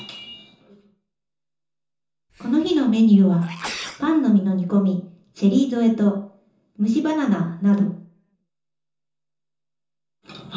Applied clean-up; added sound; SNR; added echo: none; Sneeze; 15 dB; reverberation time 0.6 s.